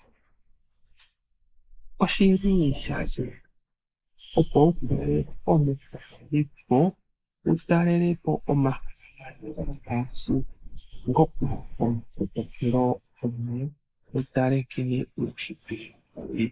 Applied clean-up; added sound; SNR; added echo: neural mask model Resemble Enhance denoiser.